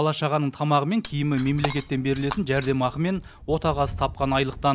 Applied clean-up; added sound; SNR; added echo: none; Shatter; 16 dB; none.